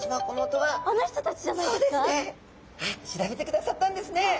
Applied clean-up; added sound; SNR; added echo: none; none; none; none.